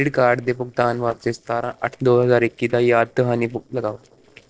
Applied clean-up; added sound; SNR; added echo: neural separator model SepFormer DNS4.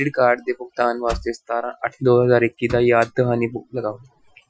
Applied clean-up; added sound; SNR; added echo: classical method Wiener filter.